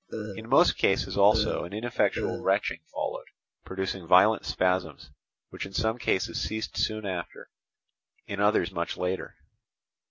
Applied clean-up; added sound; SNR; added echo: none; Burping, eructation; 7 dB; none.